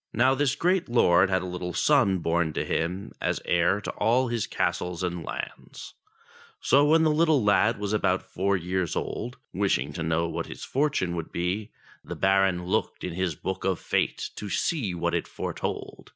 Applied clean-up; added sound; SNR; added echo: none; none; none; none.